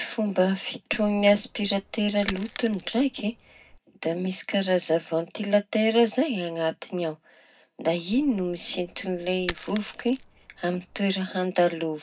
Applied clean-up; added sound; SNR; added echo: none; Coin (dropping); 13 dB; reverberation time 0.3 s.